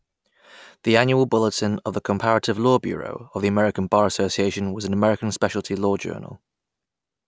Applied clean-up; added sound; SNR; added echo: none; none; none; none.